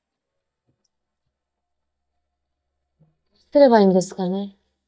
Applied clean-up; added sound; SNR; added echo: neural mask model DeepFilterNet 3.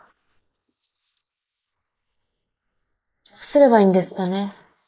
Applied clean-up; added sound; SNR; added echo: neural mask model Resemble Enhance denoiser.